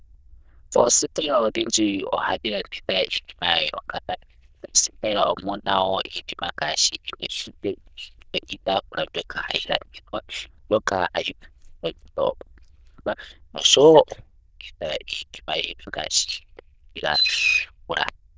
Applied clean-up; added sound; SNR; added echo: neural diffusion model UNIVERSE++.